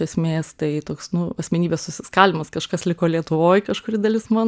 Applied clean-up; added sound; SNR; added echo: none; none; none; none.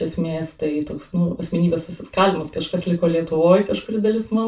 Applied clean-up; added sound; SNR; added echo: none; none; none; reverberation time 0.2 s.